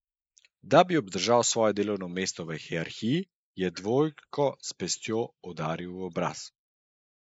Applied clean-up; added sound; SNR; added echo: neural mask model Resemble Enhance denoiser.